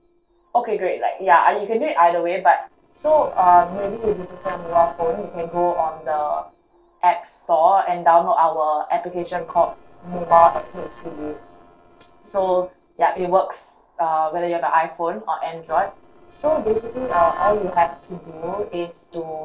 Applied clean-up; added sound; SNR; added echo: neural separator model SepFormer DNS4.